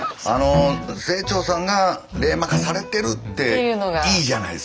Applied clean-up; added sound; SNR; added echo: none; Bowed string instrument; 7 dB; none.